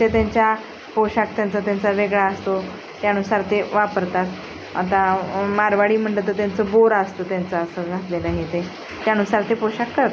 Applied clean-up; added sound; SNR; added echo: none; none; none; none.